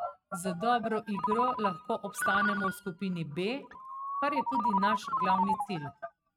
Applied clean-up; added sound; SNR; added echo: neural mask model RNNoise.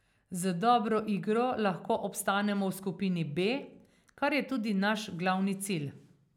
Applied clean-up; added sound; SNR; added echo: none; none; none; none.